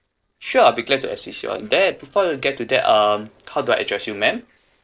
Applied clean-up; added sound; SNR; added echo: neural separator model SepFormer DNS4.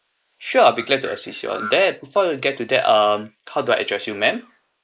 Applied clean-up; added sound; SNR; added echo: neural mask model Resemble Enhance denoiser.